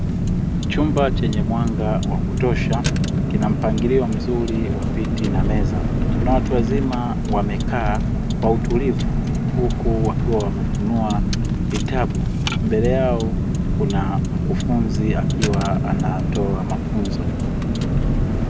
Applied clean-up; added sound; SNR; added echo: none; Car; -5 dB; none.